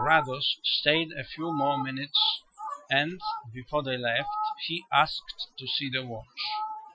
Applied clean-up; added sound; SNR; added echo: classical method Wiener filter.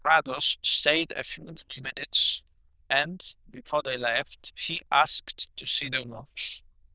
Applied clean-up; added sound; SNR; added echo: neural diffusion model UNIVERSE++.